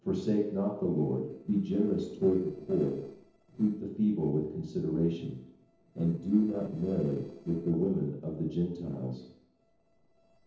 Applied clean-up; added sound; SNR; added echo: neural separator model SepFormer DNS4.